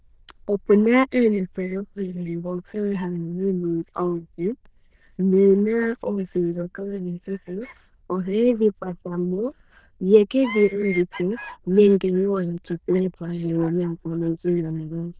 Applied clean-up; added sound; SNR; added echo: neural diffusion model UNIVERSE++.